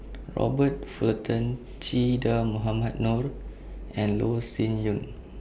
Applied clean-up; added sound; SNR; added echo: none; none; none; none.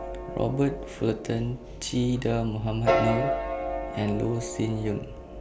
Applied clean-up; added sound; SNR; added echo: none; Piano; 4 dB; none.